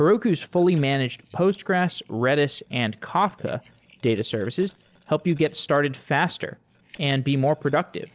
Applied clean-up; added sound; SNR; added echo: neural separator model SepFormer DNS4.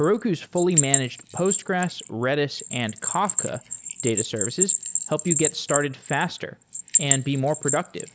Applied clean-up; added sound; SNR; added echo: none; Bell; 1 dB; none.